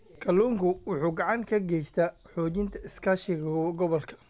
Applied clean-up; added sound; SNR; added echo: none; none; none; none.